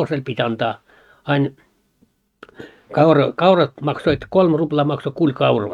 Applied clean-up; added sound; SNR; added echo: neural mask model RNNoise.